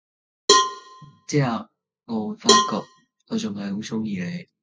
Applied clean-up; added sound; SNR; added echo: classical method spectral subtraction.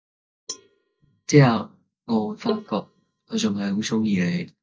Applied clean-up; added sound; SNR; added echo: neural mask model DeepFilterNet 3.